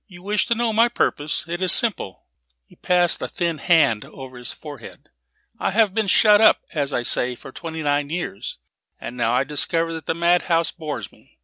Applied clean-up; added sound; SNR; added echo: none; none; none; none.